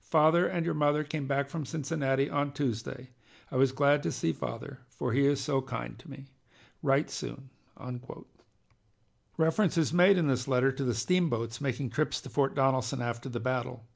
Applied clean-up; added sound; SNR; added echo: none; none; none; none.